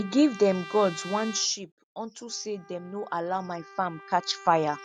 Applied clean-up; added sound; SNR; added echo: none; Trumpet; 17 dB; none.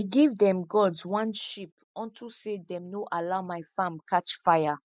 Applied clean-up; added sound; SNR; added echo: neural mask model Resemble Enhance denoiser.